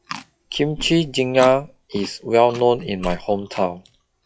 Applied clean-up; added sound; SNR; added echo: classical method log-MMSE.